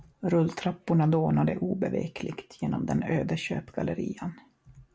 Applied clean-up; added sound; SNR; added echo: none; none; none; none.